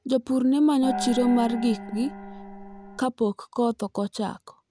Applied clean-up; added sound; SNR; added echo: none; Gong; 9 dB; none.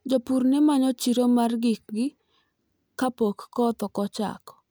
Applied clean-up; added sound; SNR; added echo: none; none; none; none.